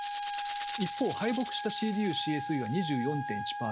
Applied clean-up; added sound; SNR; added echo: none; Rattle (instrument) + Wind instrument, woodwind instrument; 1 dB; none.